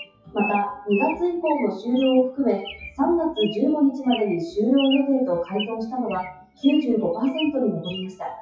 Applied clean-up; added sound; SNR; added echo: classical method WPE with log-MMSE.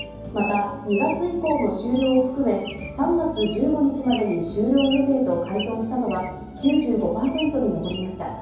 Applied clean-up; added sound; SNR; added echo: none; Bird vocalization, bird call, bird song; 17 dB; reverberation time 0.9 s.